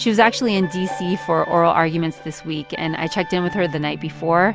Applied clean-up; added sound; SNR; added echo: none; Wind instrument, woodwind instrument; 17 dB; none.